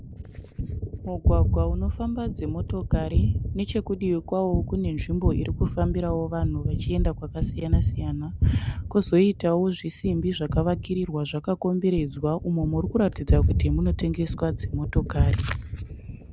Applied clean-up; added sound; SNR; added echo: none; Gunshot, gunfire; 0 dB; none.